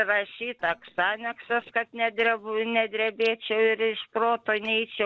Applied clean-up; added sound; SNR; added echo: neural separator model SepFormer DNS4.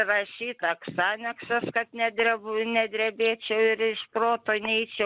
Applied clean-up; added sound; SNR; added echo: neural mask model Resemble Enhance denoiser.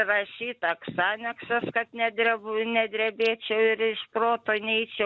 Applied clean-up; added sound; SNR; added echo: none; none; none; none.